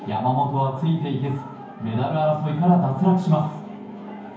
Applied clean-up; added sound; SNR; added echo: none; none; none; reverberation time 0.9 s.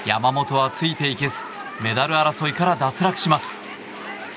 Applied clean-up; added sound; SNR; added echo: none; none; none; none.